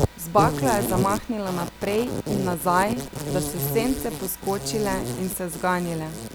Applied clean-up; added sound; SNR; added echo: none; Insect; 3 dB; none.